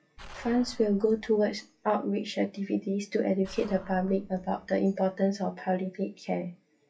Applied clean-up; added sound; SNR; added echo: classical method WPE with log-MMSE.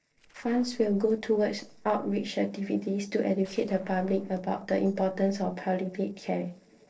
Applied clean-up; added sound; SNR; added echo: neural separator model SepFormer DNS4.